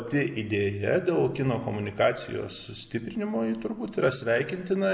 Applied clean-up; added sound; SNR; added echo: none; none; none; none.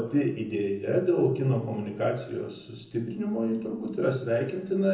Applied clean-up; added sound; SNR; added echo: none; none; none; reverberation time 0.6 s.